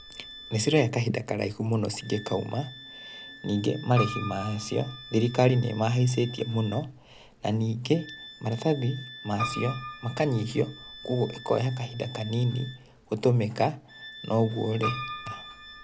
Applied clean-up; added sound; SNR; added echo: none; Piano + Wind instrument, woodwind instrument; 13 dB; none.